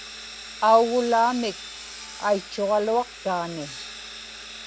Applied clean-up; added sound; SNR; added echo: none; Sawing; 14 dB; none.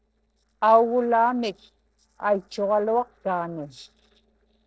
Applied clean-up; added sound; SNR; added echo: neural separator model SepFormer DNS4.